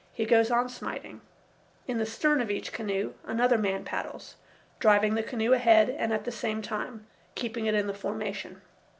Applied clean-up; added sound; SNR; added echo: none; none; none; none.